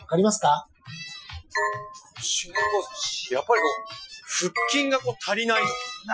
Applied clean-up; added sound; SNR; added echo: classical method Wiener filter.